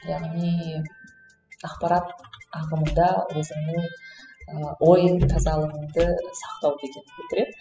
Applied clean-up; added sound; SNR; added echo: classical method spectral subtraction.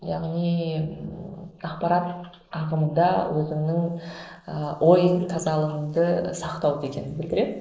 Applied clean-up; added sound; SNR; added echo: neural mask model Resemble Enhance denoiser.